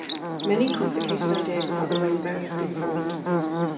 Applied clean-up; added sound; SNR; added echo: none; Buzz / Bird; -1 dB; reverberation time 2.0 s.